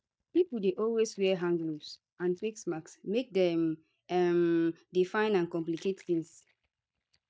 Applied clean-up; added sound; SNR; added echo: neural mask model DeepFilterNet 3.